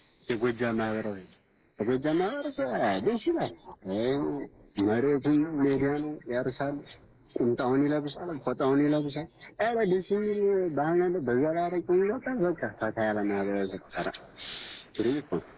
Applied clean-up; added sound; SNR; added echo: neural mask model Resemble Enhance denoiser.